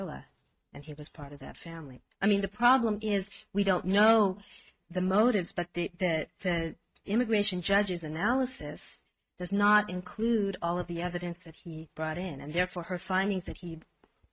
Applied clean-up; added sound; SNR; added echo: neural mask model RNNoise.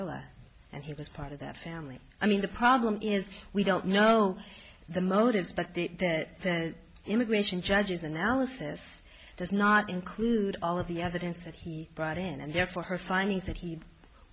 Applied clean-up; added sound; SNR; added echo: none; none; none; none.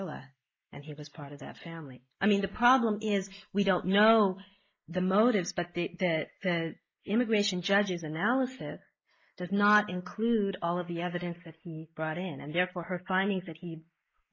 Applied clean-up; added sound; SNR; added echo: neural mask model Resemble Enhance denoiser.